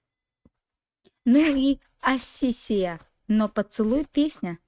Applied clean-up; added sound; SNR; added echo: neural mask model RNNoise.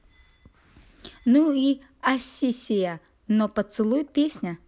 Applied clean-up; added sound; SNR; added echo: none; none; none; none.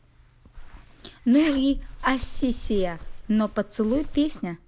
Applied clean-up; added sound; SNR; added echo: neural mask model Resemble Enhance denoiser.